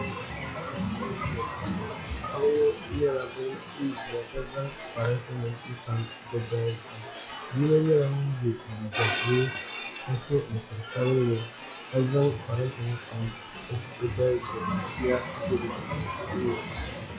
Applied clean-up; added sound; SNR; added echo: classical method log-MMSE.